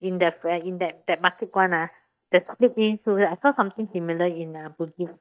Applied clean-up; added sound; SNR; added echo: neural mask model DeepFilterNet 3.